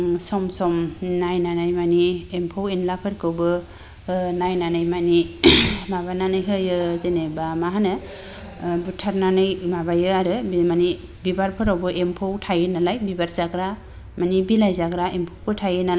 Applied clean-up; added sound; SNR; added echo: none; none; none; none.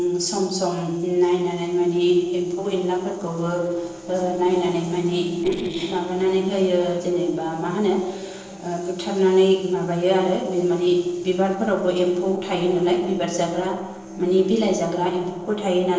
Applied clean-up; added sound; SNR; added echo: neural separator model SepFormer DNS4.